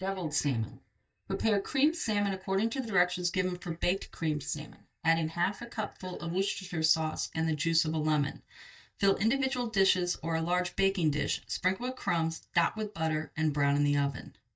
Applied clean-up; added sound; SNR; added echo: neural mask model DeepFilterNet 3.